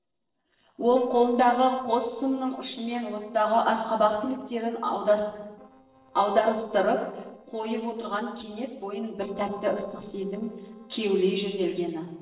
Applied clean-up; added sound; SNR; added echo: neural separator model SepFormer DNS4.